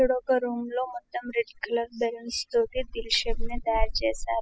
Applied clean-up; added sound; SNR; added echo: classical method spectral subtraction.